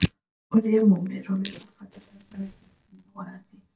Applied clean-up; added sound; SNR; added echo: neural mask model DeepFilterNet 3.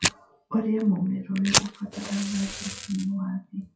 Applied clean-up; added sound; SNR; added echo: classical method WPE with log-MMSE.